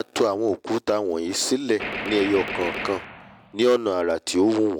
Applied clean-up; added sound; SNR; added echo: none; Gunshot, gunfire; 9 dB; none.